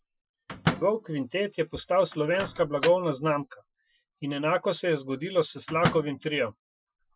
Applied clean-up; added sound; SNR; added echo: classical method Wiener filter.